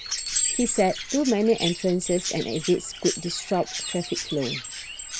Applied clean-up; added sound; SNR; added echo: none; Chirp, tweet + Chime; 5 dB; none.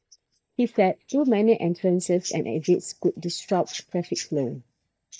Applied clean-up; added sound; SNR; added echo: neural mask model DeepFilterNet 3.